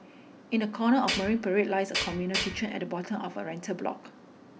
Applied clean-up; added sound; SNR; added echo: none; Tools; 3 dB; none.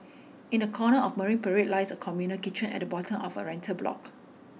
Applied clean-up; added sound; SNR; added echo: none; none; none; none.